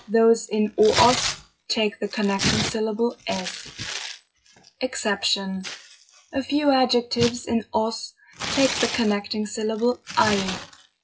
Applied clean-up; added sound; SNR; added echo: classical method WPE with log-MMSE.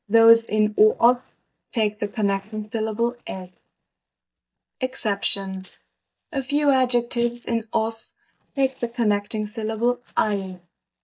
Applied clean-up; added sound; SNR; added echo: neural mask model DeepFilterNet 3.